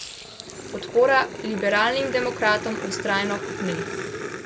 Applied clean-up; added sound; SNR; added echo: none; Growling; 8 dB; none.